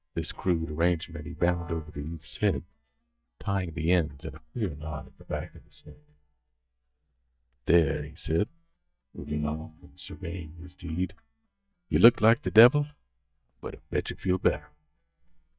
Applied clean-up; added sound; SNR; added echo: neural mask model DeepFilterNet 3.